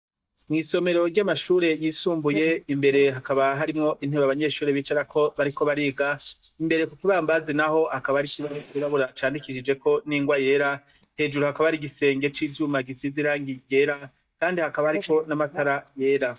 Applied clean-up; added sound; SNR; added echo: neural mask model DeepFilterNet 3.